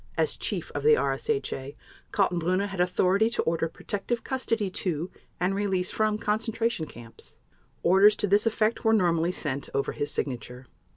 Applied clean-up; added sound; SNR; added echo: none; none; none; none.